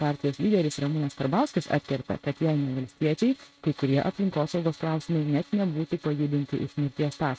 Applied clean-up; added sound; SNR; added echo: neural mask model RNNoise.